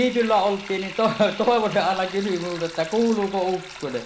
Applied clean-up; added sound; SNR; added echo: none; Sink (filling or washing); 15 dB; none.